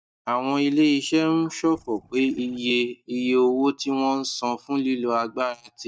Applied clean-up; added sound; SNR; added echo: neural mask model DeepFilterNet 3.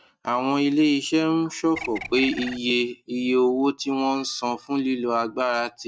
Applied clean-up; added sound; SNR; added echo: none; Bird; 11 dB; none.